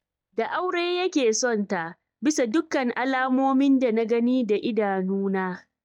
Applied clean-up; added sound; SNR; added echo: neural mask model DeepFilterNet 3.